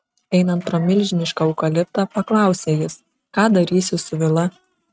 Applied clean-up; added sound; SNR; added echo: neural mask model RNNoise.